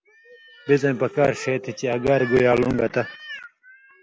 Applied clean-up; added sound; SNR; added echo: none; none; none; none.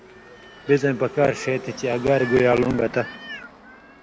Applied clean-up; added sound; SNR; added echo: none; Car passing by / Traffic noise, roadway noise; 19 dB; none.